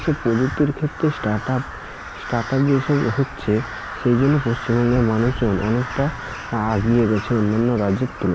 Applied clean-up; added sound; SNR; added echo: none; Crow; 11 dB; none.